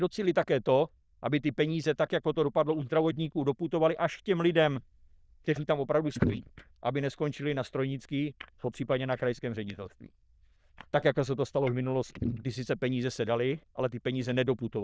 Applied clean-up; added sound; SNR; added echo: neural diffusion model UNIVERSE++.